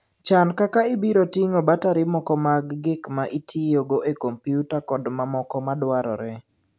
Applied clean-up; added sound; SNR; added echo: none; none; none; none.